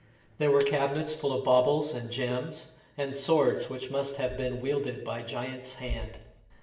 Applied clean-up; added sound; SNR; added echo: none; Mechanisms; 20 dB; reverberation time 0.8 s.